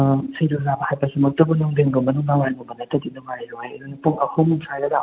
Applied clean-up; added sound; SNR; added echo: none; none; none; none.